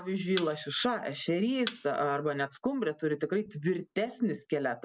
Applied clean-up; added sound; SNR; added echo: none; Thump, thud; 13 dB; none.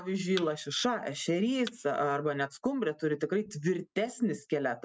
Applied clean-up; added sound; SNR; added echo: neural mask model RNNoise.